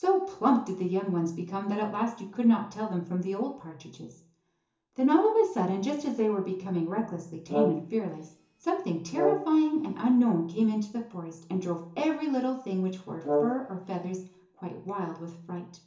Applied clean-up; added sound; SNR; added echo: none; Brass instrument; 3 dB; reverberation time 0.7 s.